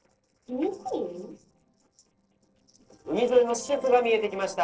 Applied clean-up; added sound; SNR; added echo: neural separator model SepFormer DNS4.